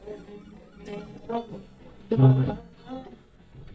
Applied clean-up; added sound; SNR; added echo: neural mask model DeepFilterNet 3.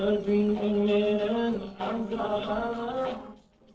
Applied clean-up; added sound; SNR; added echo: neural separator model SepFormer DNS4.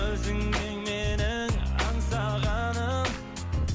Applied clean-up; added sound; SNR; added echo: none; none; none; none.